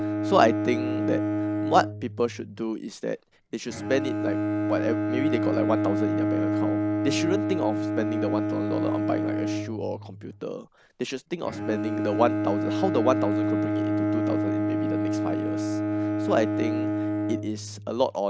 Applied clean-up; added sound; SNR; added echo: none; Bowed string instrument; -2 dB; none.